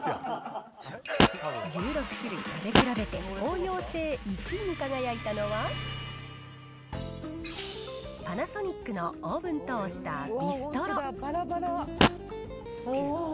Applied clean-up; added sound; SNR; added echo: none; Fart; -3 dB; none.